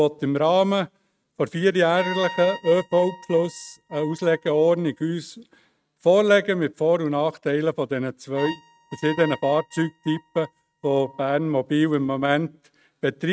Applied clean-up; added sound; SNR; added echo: neural mask model RNNoise.